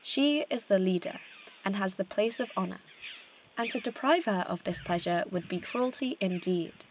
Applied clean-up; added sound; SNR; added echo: none; Bird vocalization, bird call, bird song; 19 dB; none.